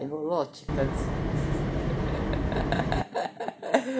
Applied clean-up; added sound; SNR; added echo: none; Wind; -4 dB; none.